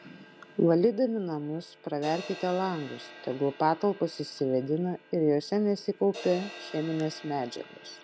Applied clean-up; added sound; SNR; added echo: none; Crash cymbal; 18 dB; none.